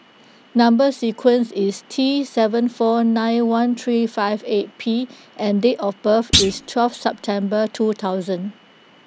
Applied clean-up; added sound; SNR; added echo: none; Thump, thud; 4 dB; none.